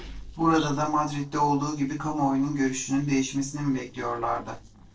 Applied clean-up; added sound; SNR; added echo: neural separator model SepFormer DNS4.